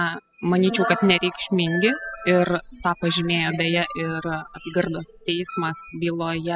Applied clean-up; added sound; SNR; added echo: classical method spectral subtraction.